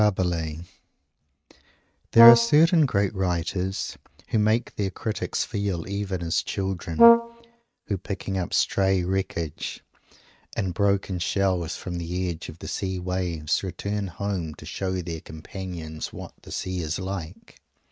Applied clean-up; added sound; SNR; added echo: neural mask model RNNoise.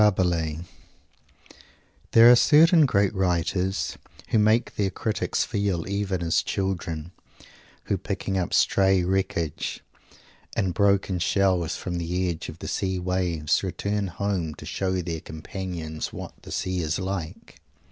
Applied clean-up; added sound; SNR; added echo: none; none; none; none.